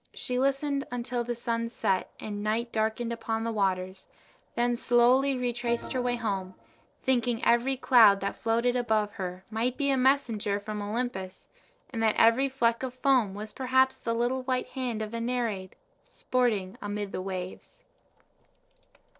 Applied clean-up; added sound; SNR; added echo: neural separator model SepFormer DNS4.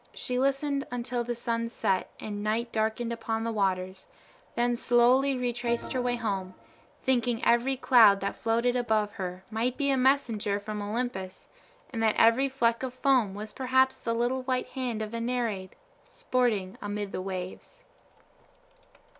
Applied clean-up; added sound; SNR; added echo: none; Organ; 13 dB; none.